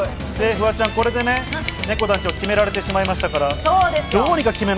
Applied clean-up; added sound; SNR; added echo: none; Scissors; 15 dB; none.